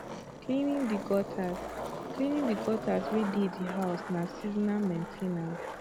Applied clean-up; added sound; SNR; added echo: none; Skateboard; 7 dB; none.